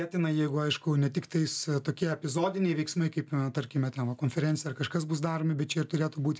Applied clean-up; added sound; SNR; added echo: none; none; none; none.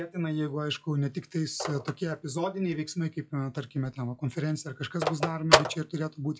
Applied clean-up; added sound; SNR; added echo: classical method log-MMSE.